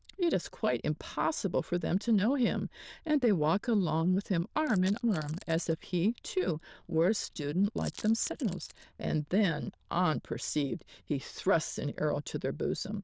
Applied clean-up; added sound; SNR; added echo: neural diffusion model UNIVERSE++.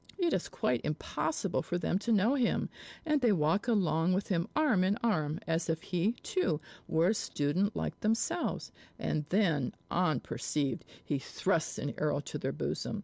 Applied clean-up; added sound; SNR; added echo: none; none; none; none.